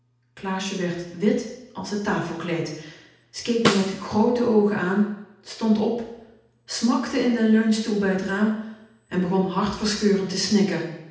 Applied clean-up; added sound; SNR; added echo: none; Snare drum; 6 dB; reverberation time 0.8 s.